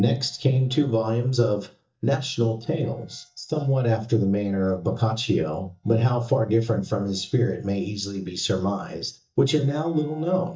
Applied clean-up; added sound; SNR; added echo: neural mask model DeepFilterNet 3.